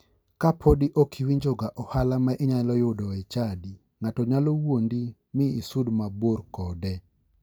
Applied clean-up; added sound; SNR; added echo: none; none; none; none.